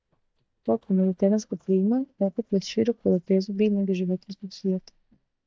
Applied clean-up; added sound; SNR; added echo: neural mask model DeepFilterNet 3.